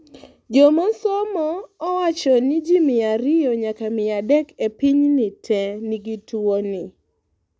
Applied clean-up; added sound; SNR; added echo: none; none; none; none.